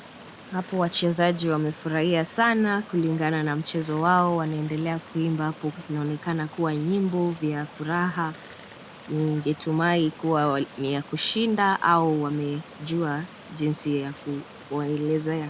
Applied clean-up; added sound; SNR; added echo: none; Stream + Fart; 19 dB; none.